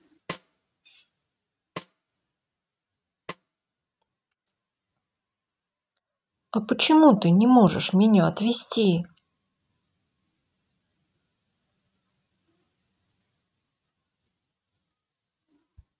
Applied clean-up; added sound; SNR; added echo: neural mask model RNNoise.